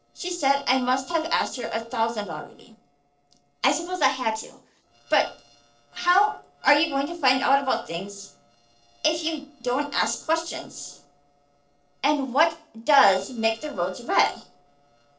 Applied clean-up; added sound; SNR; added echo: neural separator model SepFormer DNS4.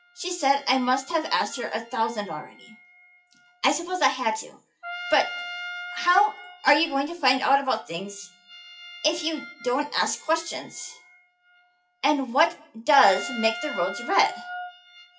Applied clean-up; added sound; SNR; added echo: classical method WPE with log-MMSE.